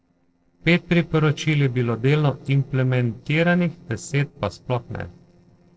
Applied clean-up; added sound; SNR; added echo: neural separator model SepFormer DNS4.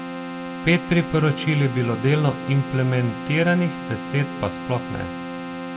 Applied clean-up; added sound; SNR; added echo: none; Keyboard (musical); 8 dB; reverberation time 1.5 s.